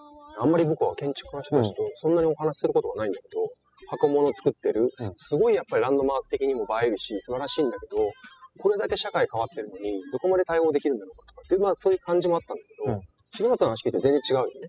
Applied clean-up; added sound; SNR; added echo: classical method spectral subtraction.